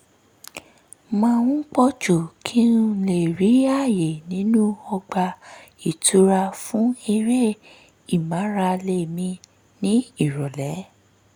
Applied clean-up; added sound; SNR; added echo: none; none; none; none.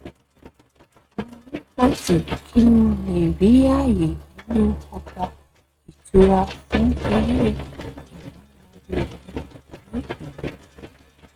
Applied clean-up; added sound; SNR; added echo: neural mask model RNNoise.